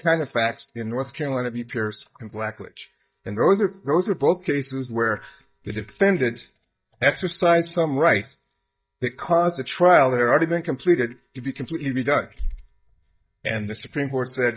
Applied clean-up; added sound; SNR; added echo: neural mask model DeepFilterNet 3.